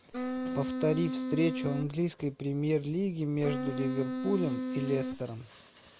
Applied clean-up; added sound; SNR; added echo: none; Wind instrument, woodwind instrument; 2 dB; none.